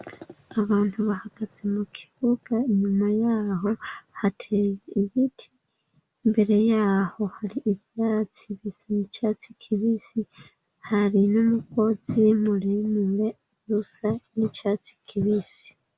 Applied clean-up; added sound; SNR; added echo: none; none; none; none.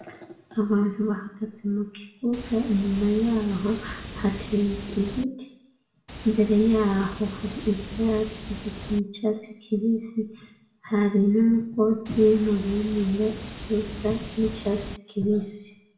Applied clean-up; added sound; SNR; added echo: none; Water; 12 dB; reverberation time 0.6 s.